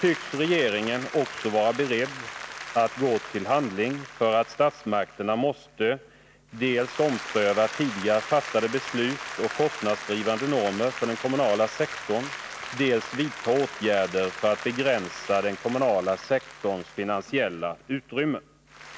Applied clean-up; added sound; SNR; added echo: none; Applause; 12 dB; none.